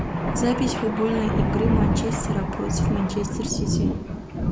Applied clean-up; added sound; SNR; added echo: none; Thunder; -3 dB; none.